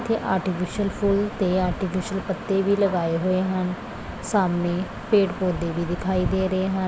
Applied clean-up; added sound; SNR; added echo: none; none; none; none.